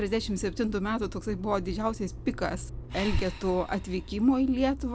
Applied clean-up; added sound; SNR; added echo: none; Motor vehicle (road) + Breathing; 8 dB; none.